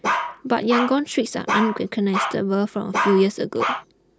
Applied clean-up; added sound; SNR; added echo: none; Bark; 4 dB; none.